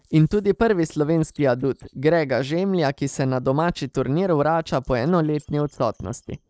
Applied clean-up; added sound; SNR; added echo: neural separator model SepFormer DNS4.